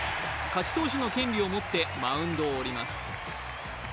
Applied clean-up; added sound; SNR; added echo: none; none; none; none.